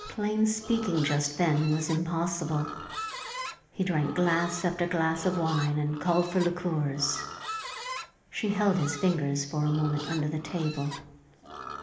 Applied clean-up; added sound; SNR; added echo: none; Livestock, farm animals, working animals; 12 dB; reverberation time 1.0 s.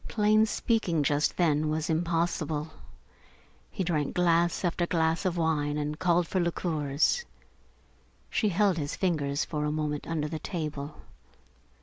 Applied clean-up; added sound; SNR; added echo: none; none; none; none.